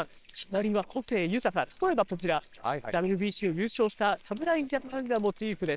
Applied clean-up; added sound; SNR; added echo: neural separator model SepFormer WHAMR!.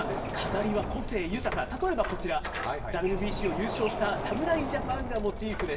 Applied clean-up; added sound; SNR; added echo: none; Door; 3 dB; reverberation time 1.5 s.